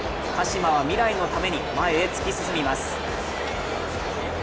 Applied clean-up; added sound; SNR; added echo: none; none; none; none.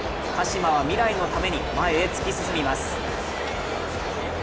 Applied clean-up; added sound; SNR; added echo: none; Bus; 11 dB; none.